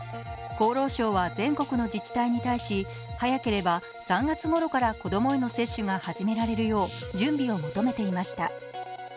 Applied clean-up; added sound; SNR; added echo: none; none; none; none.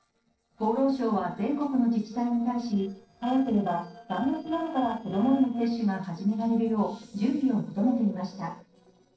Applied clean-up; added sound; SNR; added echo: neural separator model SepFormer DNS4.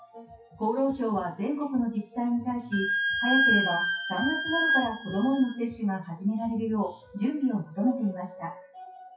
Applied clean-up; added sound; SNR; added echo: classical method WPE with log-MMSE.